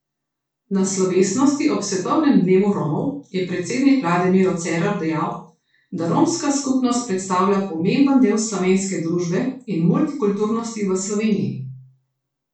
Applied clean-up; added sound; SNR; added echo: none; none; none; reverberation time 0.4 s.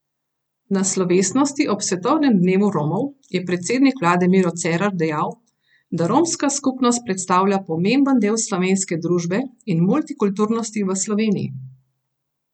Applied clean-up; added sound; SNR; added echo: none; none; none; none.